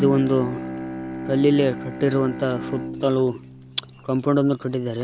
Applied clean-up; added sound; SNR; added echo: none; Bowed string instrument; 10 dB; none.